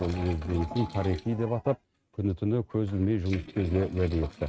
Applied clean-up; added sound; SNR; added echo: neural mask model RNNoise.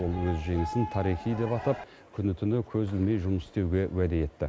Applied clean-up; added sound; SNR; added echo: none; none; none; none.